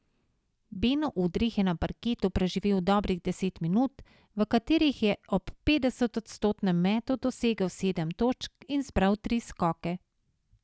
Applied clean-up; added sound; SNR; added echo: none; none; none; none.